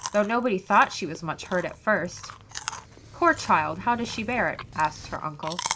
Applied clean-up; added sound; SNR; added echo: none; Chewing, mastication; 13 dB; none.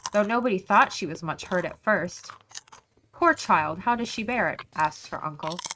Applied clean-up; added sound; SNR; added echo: neural mask model RNNoise.